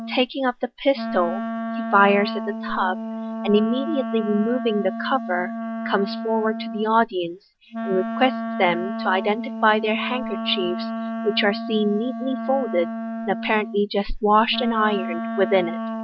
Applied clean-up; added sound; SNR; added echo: none; Wind instrument, woodwind instrument; 6 dB; none.